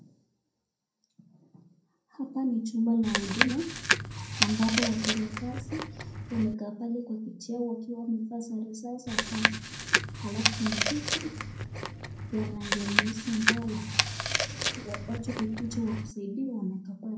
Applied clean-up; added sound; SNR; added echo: none; Chewing, mastication; -2 dB; reverberation time 0.5 s.